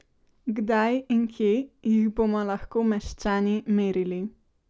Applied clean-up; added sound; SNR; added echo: none; none; none; none.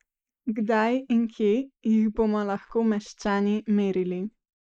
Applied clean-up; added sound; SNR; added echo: neural mask model Resemble Enhance denoiser.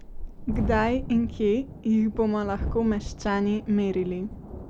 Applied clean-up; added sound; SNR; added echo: none; Thunderstorm; 9 dB; none.